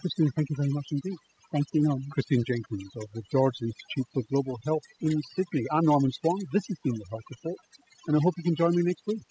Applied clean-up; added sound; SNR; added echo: classical method spectral subtraction.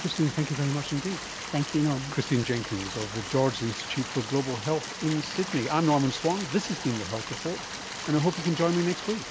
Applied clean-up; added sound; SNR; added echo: none; Stream; 9 dB; none.